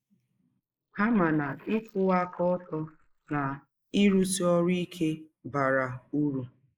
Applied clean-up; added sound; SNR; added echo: neural mask model Resemble Enhance denoiser.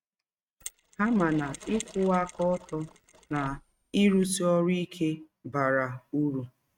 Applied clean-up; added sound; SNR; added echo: neural mask model RNNoise.